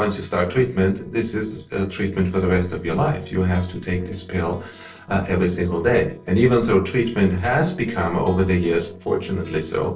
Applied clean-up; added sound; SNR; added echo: neural separator model SepFormer DNS4.